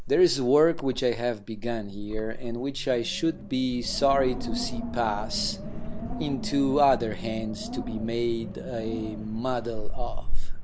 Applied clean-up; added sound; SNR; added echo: none; Wind; 2 dB; none.